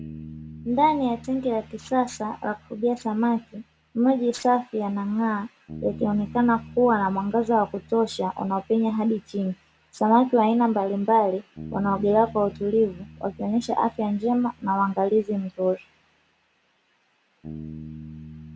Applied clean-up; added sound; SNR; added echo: none; Bass guitar; 19 dB; none.